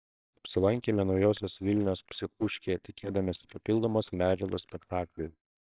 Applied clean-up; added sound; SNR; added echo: neural separator model SepFormer WHAMR!.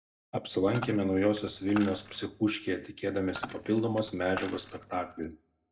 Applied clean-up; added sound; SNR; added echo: none; Coin (dropping); 14 dB; reverberation time 0.3 s.